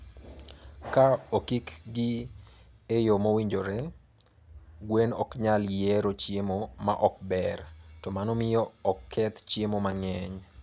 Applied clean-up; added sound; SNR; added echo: none; none; none; none.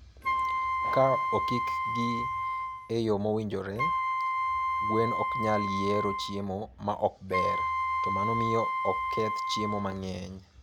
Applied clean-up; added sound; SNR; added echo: none; Wind instrument, woodwind instrument; -1 dB; none.